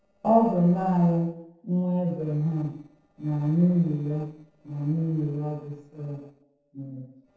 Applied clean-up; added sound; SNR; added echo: neural separator model SepFormer DNS4.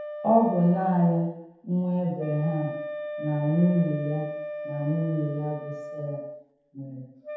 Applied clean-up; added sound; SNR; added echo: none; Wind instrument, woodwind instrument; 10 dB; reverberation time 0.9 s.